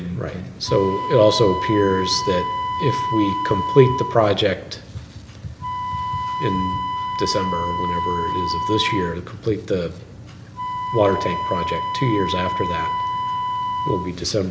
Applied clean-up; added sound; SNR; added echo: none; Wind instrument, woodwind instrument; 4 dB; none.